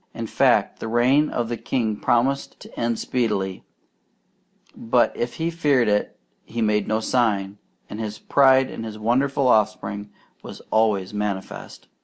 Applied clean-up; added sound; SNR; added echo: none; none; none; none.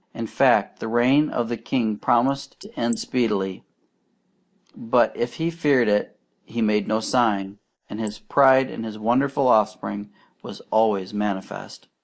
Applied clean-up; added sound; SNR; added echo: neural mask model Resemble Enhance denoiser.